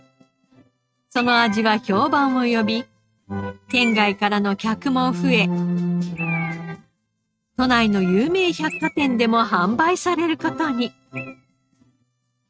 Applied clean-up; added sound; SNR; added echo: neural mask model RNNoise.